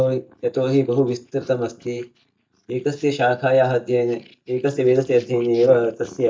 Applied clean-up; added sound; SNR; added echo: neural mask model DeepFilterNet 3.